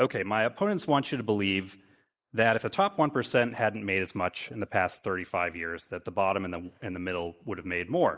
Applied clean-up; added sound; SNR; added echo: neural mask model Resemble Enhance denoiser.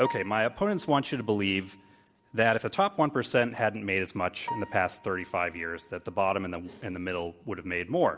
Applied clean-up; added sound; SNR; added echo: none; Piano; 17 dB; none.